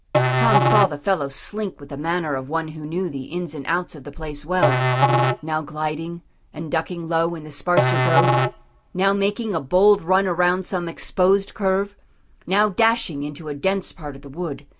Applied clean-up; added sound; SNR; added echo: none; Musical instrument; 0 dB; none.